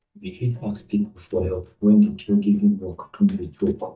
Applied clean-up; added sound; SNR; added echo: neural mask model DeepFilterNet 3.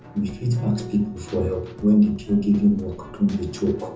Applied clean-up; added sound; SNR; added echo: none; Keyboard (musical); 17 dB; reverberation time 0.5 s.